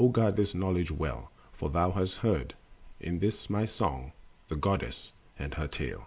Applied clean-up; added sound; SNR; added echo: none; none; none; none.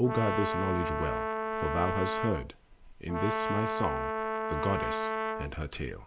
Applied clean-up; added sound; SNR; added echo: none; Brass instrument; 0 dB; none.